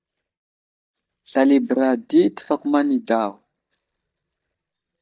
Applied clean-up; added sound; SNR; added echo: neural mask model DeepFilterNet 3.